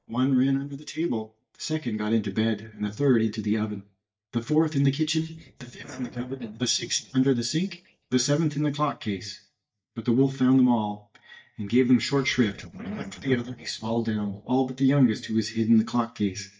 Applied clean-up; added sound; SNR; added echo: neural mask model DeepFilterNet 3.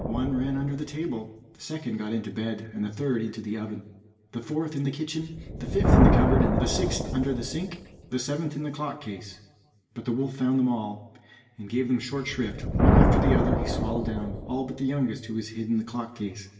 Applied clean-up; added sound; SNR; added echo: none; Thunder; -1 dB; reverberation time 0.9 s.